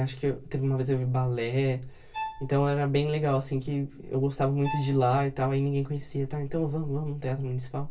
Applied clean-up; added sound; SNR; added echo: none; Bowed string instrument; 14 dB; reverberation time 0.1 s.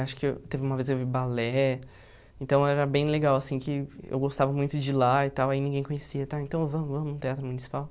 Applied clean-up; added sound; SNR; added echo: none; none; none; none.